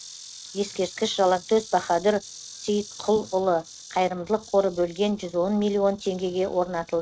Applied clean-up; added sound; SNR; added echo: neural mask model RNNoise.